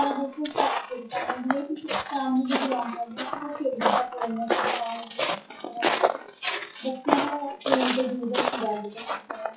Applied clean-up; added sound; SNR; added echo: classical method WPE with log-MMSE.